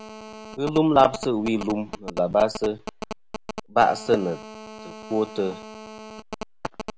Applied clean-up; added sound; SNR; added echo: none; Telephone; 13 dB; none.